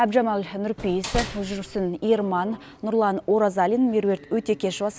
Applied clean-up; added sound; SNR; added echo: none; Slam; 9 dB; none.